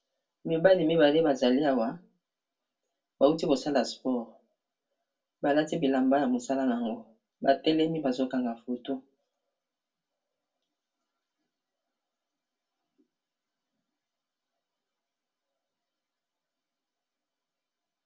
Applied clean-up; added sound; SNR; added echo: none; none; none; reverberation time 0.2 s.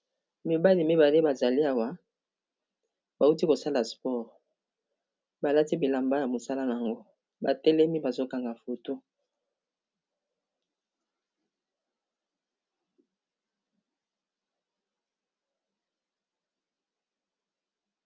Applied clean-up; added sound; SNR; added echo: none; none; none; none.